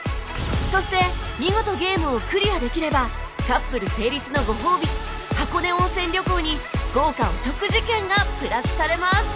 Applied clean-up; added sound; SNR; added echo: none; none; none; none.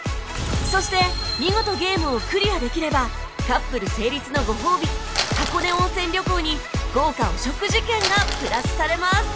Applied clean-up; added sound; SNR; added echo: none; Crumpling, crinkling; 8 dB; none.